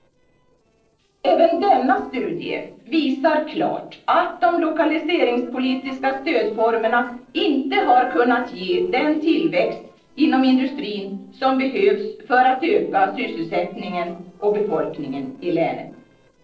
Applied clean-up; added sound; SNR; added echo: neural separator model SepFormer DNS4.